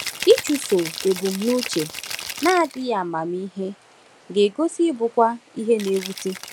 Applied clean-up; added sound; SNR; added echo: none; Rattle (instrument); 13 dB; none.